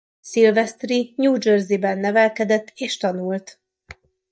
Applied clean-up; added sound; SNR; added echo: neural mask model DeepFilterNet 3.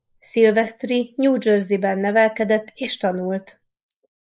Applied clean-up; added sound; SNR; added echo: neural mask model Resemble Enhance denoiser.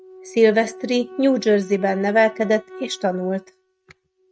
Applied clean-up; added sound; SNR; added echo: neural mask model RNNoise.